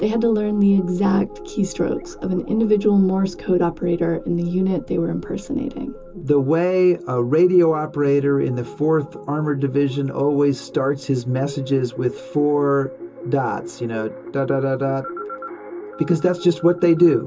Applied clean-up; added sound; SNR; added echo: none; none; none; reverberation time 0.2 s.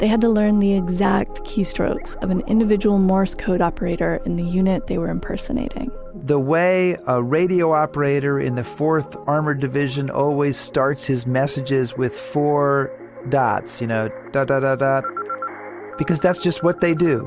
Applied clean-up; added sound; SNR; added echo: none; none; none; none.